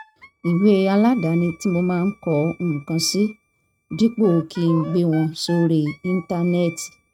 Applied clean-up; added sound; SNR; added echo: neural mask model RNNoise.